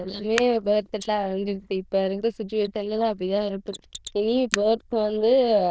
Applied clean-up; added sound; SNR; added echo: neural diffusion model UNIVERSE++.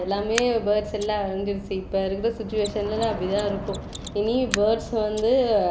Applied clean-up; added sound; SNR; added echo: none; Subway, metro, underground / Train + Mechanisms; 11 dB; none.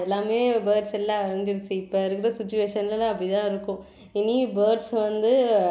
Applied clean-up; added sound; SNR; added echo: none; none; none; none.